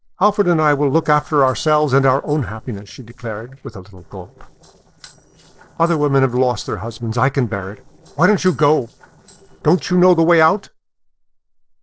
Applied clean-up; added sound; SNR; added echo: neural separator model SepFormer DNS4.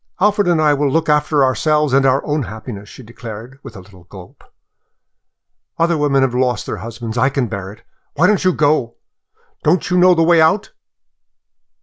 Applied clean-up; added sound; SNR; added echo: none; none; none; none.